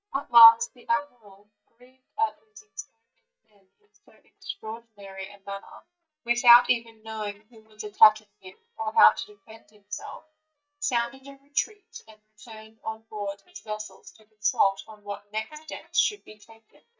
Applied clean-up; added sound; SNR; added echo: neural mask model DeepFilterNet 3.